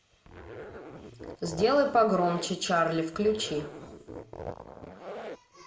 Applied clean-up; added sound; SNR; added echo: none; Zipper (clothing); 13 dB; reverberation time 0.8 s.